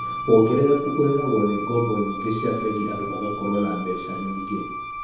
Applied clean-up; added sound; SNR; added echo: none; Wind instrument, woodwind instrument; 8 dB; reverberation time 2.0 s.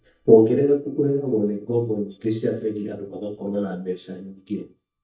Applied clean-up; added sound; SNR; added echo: neural mask model DeepFilterNet 3.